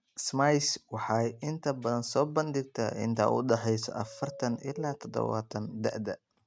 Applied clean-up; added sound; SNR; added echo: neural mask model RNNoise.